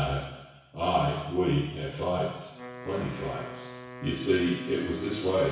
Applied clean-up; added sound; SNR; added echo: none; Wind instrument, woodwind instrument; 16 dB; reverberation time 1.1 s.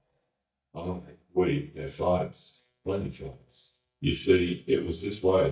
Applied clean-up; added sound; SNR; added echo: neural mask model DeepFilterNet 3.